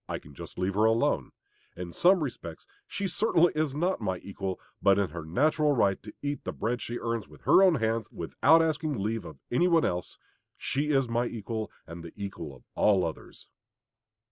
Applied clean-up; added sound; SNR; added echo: none; none; none; none.